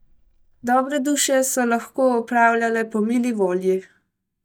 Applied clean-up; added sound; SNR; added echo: neural mask model DeepFilterNet 3.